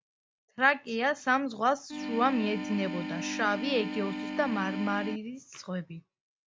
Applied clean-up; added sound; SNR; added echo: none; Organ; 5 dB; none.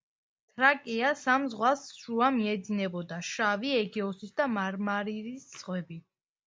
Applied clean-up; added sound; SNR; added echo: none; none; none; none.